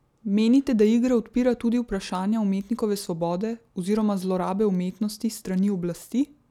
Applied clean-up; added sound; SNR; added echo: none; none; none; none.